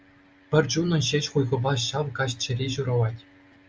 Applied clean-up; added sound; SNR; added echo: none; none; none; none.